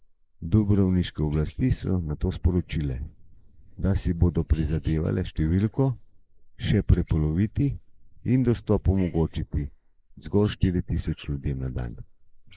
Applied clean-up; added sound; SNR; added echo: neural mask model Resemble Enhance denoiser.